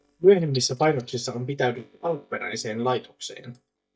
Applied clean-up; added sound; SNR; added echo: neural mask model DeepFilterNet 3.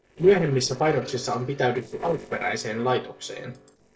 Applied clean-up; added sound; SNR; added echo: neural separator model SepFormer DNS4.